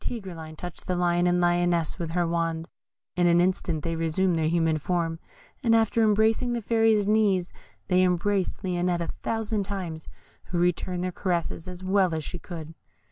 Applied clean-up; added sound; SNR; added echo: none; none; none; none.